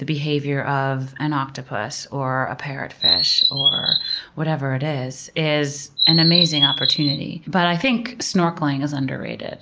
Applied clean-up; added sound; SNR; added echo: none; Chirp, tweet; -4 dB; none.